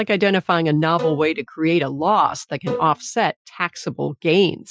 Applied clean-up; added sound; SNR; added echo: classical method Wiener filter.